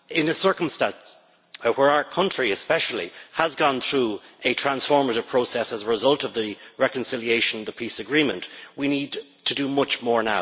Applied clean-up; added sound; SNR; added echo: none; none; none; none.